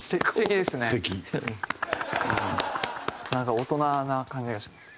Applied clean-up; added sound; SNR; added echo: none; none; none; none.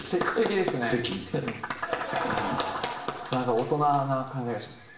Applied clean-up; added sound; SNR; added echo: none; none; none; reverberation time 0.7 s.